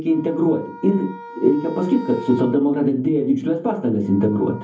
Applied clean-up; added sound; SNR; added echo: none; Wind instrument, woodwind instrument; 18 dB; reverberation time 0.3 s.